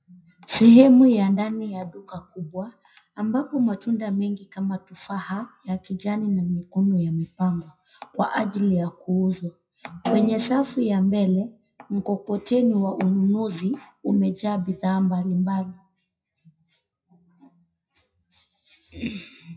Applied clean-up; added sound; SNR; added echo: classical method WPE with log-MMSE.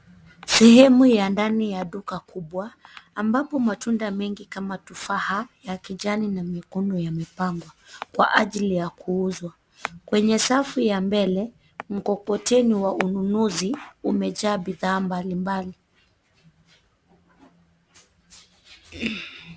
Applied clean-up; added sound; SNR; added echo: none; none; none; none.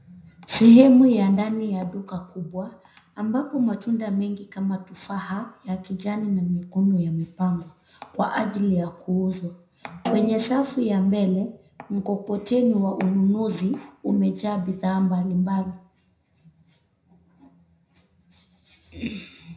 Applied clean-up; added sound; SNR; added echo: none; Snare drum; 10 dB; reverberation time 0.4 s.